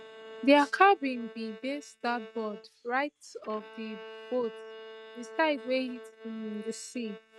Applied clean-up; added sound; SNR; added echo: neural mask model RNNoise.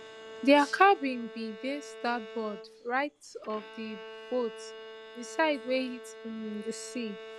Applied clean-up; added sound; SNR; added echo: none; Bowed string instrument; 15 dB; none.